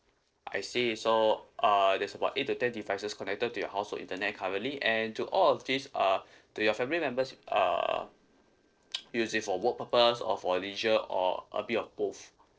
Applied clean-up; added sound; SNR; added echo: neural separator model SepFormer DNS4.